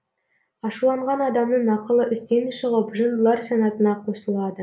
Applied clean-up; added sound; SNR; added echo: none; none; none; none.